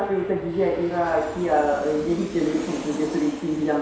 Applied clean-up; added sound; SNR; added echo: none; Aircraft; 14 dB; reverberation time 0.7 s.